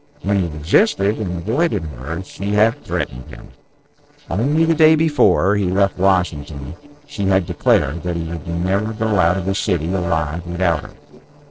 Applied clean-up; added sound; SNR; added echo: neural separator model SepFormer DNS4.